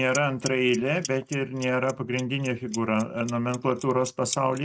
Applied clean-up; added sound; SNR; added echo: neural mask model RNNoise.